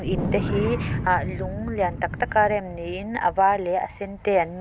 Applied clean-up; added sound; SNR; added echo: none; Wind; 6 dB; none.